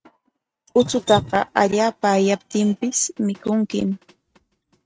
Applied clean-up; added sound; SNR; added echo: neural mask model RNNoise.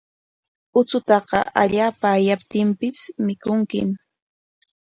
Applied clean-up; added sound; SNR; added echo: none; none; none; none.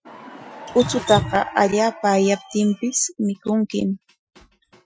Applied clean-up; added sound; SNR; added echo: classical method Wiener filter.